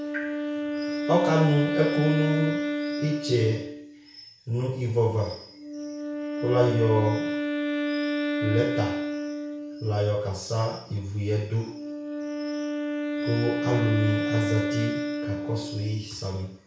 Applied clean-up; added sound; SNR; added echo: none; Wind instrument, woodwind instrument; 3 dB; reverberation time 0.6 s.